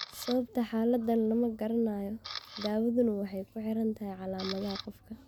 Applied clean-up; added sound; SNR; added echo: none; Camera; 16 dB; none.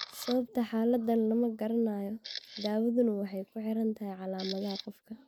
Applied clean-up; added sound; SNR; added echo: neural mask model Resemble Enhance denoiser.